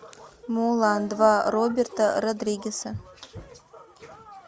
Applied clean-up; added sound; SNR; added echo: none; none; none; none.